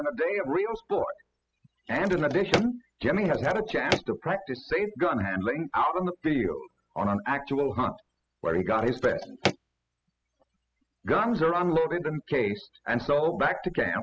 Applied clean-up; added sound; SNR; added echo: classical method spectral subtraction.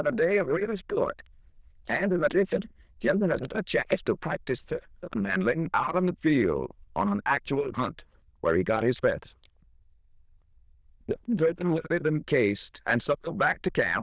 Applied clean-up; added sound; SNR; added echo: neural diffusion model UNIVERSE++.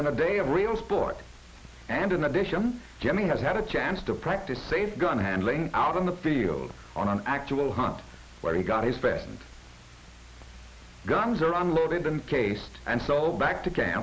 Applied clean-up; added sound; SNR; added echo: none; none; none; none.